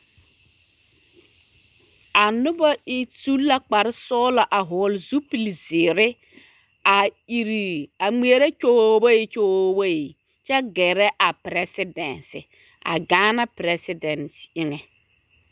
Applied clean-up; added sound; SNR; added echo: none; none; none; none.